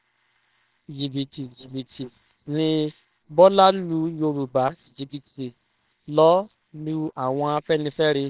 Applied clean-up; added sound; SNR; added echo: neural separator model SepFormer WHAMR!.